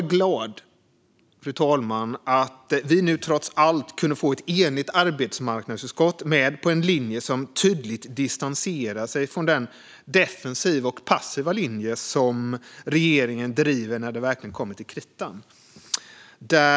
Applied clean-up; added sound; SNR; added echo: none; none; none; none.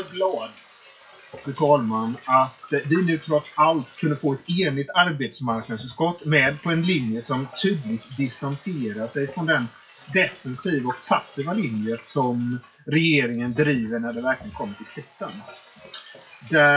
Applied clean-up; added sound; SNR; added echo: classical method WPE with log-MMSE.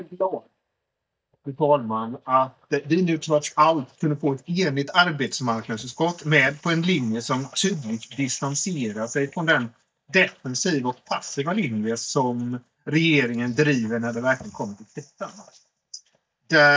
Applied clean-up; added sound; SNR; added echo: neural mask model DeepFilterNet 3.